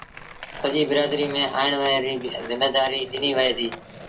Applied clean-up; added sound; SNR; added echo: none; Skateboard; 15 dB; reverberation time 0.2 s.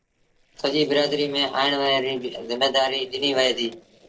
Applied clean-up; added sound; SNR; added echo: neural separator model SepFormer DNS4.